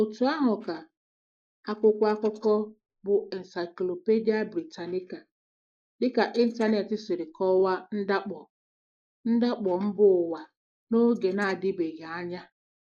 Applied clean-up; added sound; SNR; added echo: neural mask model Resemble Enhance denoiser.